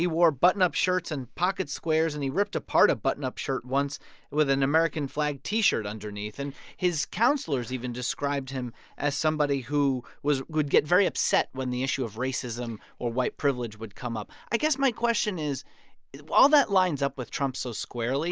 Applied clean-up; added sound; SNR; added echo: none; none; none; none.